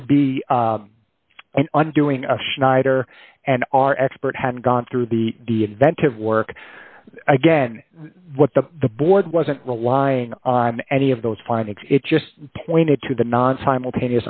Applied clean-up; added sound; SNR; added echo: none; none; none; none.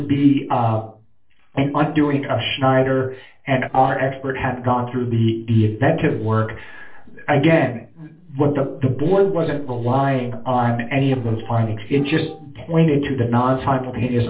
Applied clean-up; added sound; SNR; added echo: neural separator model SepFormer DNS4.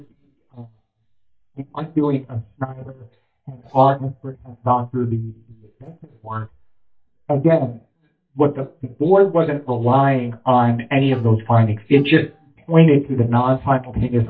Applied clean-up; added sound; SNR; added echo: neural mask model DeepFilterNet 3.